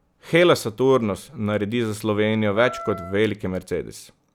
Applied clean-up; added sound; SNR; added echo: none; Wind instrument, woodwind instrument; 14 dB; none.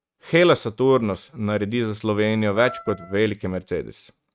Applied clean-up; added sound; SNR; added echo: neural mask model RNNoise.